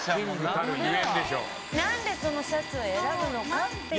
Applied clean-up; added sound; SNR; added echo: none; Domestic sounds, home sounds; 10 dB; none.